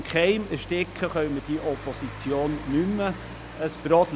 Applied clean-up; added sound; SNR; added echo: none; Rain; 13 dB; none.